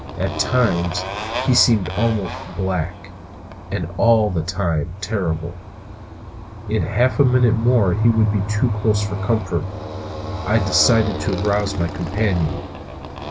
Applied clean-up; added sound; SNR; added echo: none; Motorcycle; 6 dB; none.